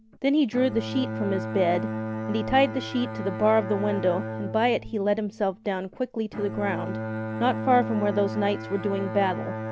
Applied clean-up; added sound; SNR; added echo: none; Bowed string instrument; 7 dB; none.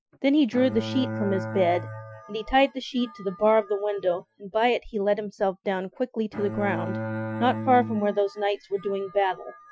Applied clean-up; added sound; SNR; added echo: classical method Wiener filter.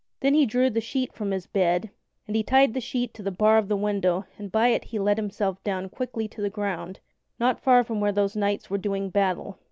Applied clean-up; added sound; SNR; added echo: none; none; none; none.